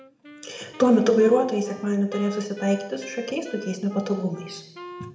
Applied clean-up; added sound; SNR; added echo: none; Wind instrument, woodwind instrument; 18 dB; reverberation time 0.8 s.